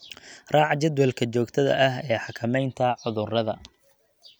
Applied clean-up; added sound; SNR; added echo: none; none; none; none.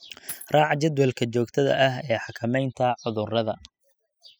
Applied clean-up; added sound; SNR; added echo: classical method spectral subtraction.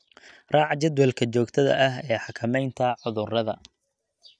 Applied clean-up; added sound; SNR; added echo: neural mask model DeepFilterNet 3.